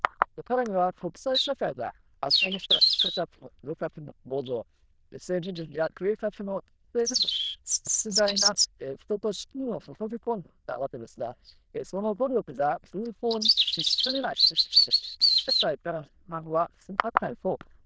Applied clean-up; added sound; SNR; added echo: neural diffusion model UNIVERSE++.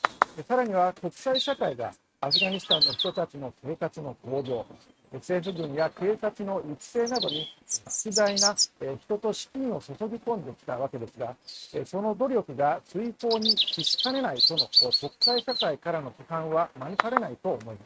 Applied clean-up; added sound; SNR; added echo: neural mask model RNNoise.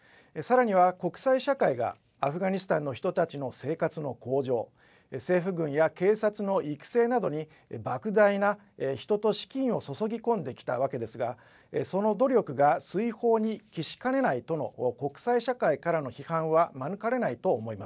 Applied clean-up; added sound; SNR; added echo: none; none; none; none.